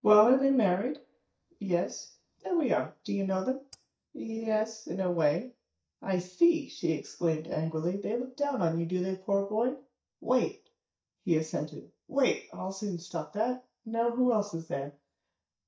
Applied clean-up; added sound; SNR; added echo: neural mask model DeepFilterNet 3.